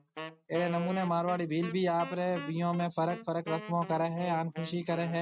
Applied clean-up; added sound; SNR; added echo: neural mask model RNNoise.